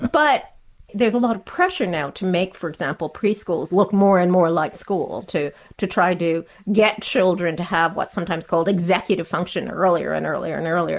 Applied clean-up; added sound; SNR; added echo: neural mask model Resemble Enhance denoiser.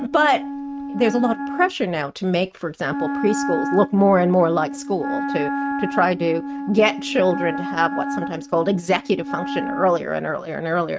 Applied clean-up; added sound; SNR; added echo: neural mask model RNNoise.